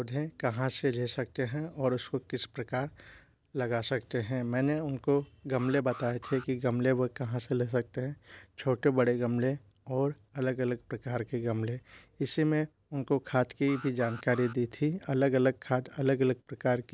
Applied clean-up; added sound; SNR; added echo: none; Alarm; 18 dB; none.